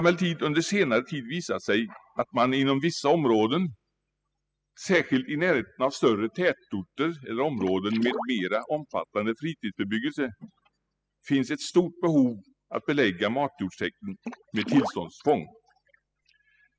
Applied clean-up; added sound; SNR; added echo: classical method spectral subtraction.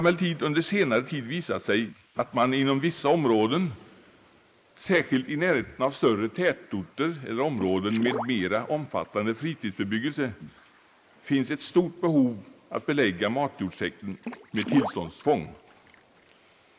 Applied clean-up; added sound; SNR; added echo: neural mask model Resemble Enhance denoiser.